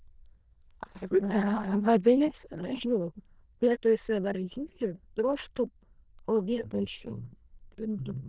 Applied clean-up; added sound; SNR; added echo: neural diffusion model UNIVERSE++.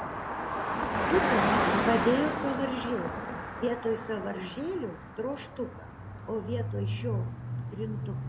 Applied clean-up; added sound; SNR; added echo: none; Car passing by; -1 dB; none.